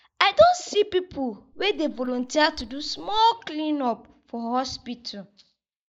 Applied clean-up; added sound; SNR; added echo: neural mask model Resemble Enhance denoiser.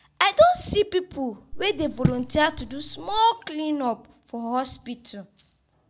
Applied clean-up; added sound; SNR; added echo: none; Raindrop / Drip; 5 dB; none.